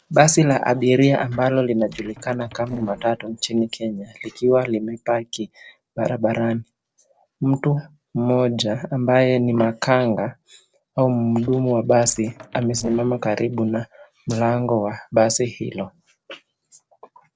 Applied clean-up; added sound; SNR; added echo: neural separator model SepFormer DNS4.